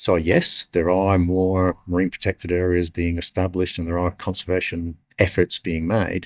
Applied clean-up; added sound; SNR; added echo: neural mask model DeepFilterNet 3.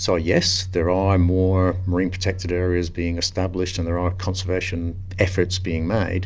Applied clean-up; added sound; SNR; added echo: none; none; none; none.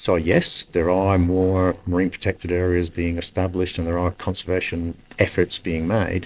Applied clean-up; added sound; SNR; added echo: neural separator model SepFormer DNS4.